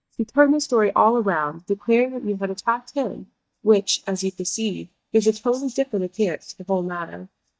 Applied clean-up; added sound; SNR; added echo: neural mask model DeepFilterNet 3.